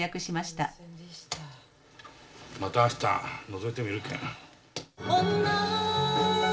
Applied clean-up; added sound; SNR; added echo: none; none; none; reverberation time 0.3 s.